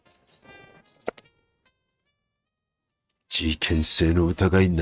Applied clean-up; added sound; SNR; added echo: neural mask model RNNoise.